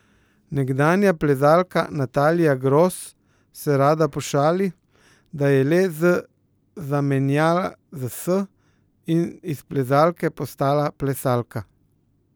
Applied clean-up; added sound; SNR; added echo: none; none; none; none.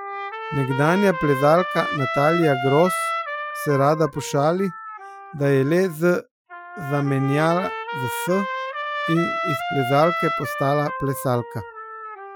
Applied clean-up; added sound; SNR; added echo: classical method Wiener filter.